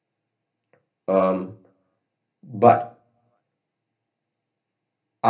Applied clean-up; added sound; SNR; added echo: none; none; none; reverberation time 0.3 s.